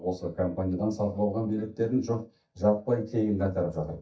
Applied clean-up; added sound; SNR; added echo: neural mask model DeepFilterNet 3.